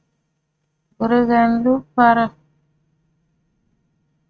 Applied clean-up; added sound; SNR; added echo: neural mask model RNNoise.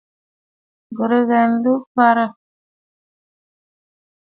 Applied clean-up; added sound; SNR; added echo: none; none; none; none.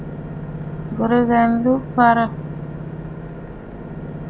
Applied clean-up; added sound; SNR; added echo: none; Engine / Boat, Water vehicle; 9 dB; none.